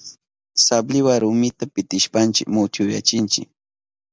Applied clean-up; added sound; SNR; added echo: none; none; none; none.